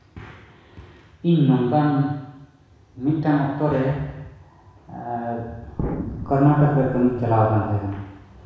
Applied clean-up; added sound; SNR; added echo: none; Explosion; 11 dB; reverberation time 1.1 s.